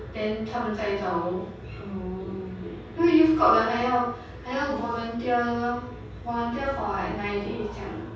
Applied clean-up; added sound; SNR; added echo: none; none; none; reverberation time 0.6 s.